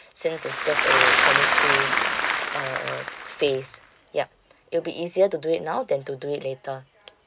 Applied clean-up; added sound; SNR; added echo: none; Applause / Crowd; -5 dB; none.